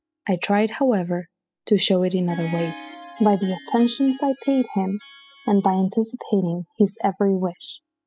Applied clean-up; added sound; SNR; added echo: classical method spectral subtraction.